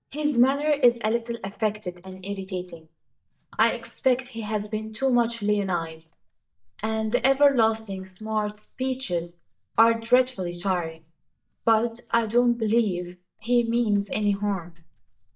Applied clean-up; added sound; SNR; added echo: neural mask model DeepFilterNet 3.